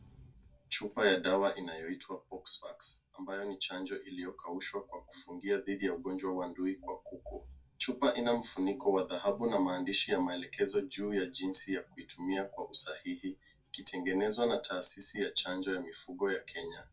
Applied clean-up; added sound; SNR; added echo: none; none; none; reverberation time 0.1 s.